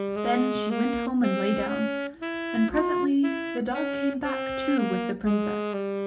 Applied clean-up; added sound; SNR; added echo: none; Wind instrument, woodwind instrument; 2 dB; reverberation time 0.4 s.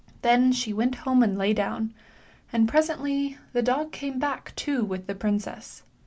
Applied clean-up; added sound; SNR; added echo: none; none; none; none.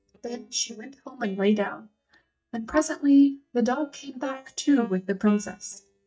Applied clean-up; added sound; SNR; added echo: neural mask model DeepFilterNet 3.